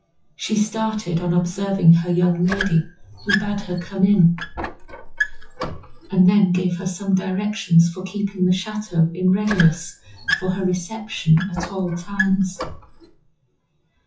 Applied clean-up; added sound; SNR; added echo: classical method WPE with log-MMSE.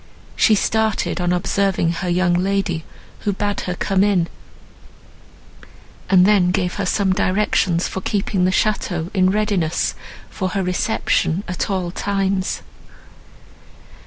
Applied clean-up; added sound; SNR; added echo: none; none; none; none.